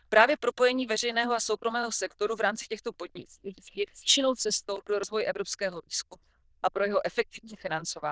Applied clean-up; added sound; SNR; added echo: neural diffusion model UNIVERSE++.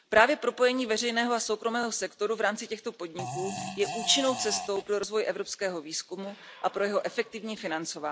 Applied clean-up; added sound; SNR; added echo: none; Fart; 7 dB; none.